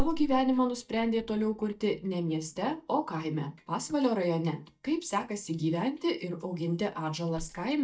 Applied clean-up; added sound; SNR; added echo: neural mask model DeepFilterNet 3.